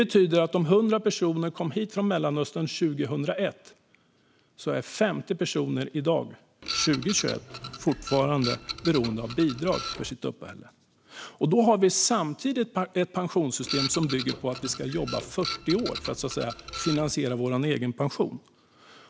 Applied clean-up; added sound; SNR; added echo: none; Printer; 9 dB; none.